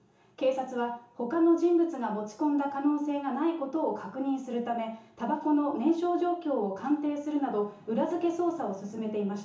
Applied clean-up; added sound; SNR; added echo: none; none; none; reverberation time 0.8 s.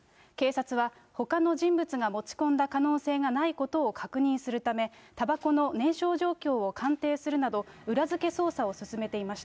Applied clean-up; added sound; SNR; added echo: none; none; none; none.